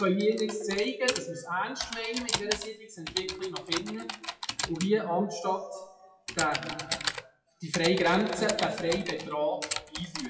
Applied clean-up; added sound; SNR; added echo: classical method WPE with log-MMSE.